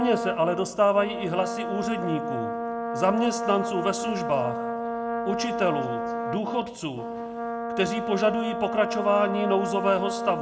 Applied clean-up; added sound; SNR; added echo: none; Brass instrument; 3 dB; reverberation time 0.4 s.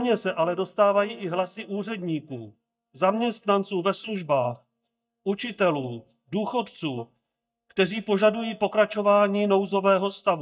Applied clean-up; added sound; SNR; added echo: neural mask model DeepFilterNet 3.